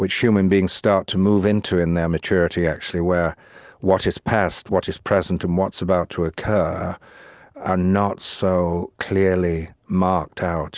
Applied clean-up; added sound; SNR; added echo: none; none; none; none.